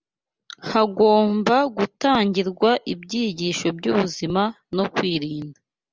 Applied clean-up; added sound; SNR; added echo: none; none; none; none.